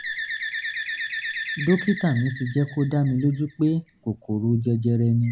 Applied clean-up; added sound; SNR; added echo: none; Bird; 10 dB; none.